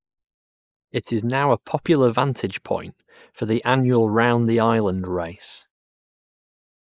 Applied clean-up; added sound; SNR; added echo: neural mask model Resemble Enhance denoiser.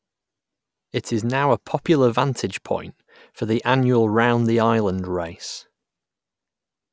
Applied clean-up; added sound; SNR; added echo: none; none; none; none.